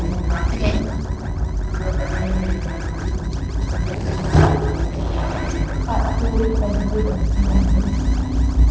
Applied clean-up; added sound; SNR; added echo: neural separator model SepFormer DNS4.